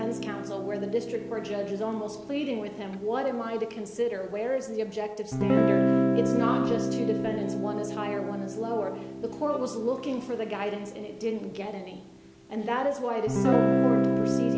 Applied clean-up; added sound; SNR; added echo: none; Guitar; -2 dB; none.